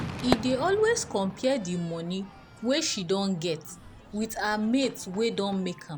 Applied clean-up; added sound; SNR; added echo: none; Crowd / Fireworks; 11 dB; none.